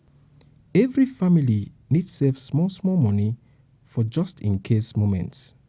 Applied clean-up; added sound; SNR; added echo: none; none; none; none.